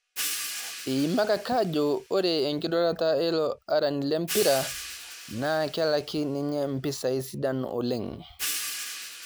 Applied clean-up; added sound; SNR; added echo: none; Hi-hat; 11 dB; none.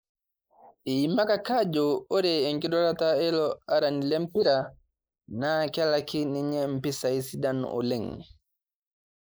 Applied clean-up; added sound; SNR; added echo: neural mask model Resemble Enhance denoiser.